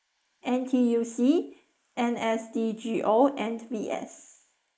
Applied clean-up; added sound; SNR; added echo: neural mask model Resemble Enhance denoiser.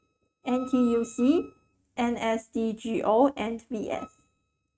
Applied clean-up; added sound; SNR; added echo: neural mask model RNNoise.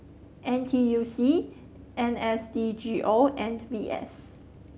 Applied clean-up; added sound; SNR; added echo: none; none; none; none.